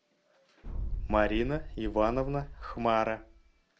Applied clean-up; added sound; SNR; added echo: none; Boom; 6 dB; none.